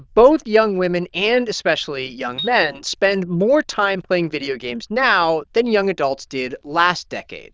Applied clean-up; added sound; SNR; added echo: neural diffusion model UNIVERSE++.